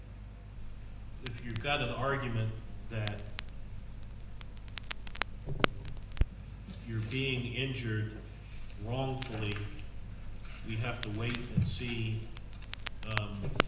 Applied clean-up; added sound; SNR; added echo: none; Crackle; 1 dB; reverberation time 0.9 s.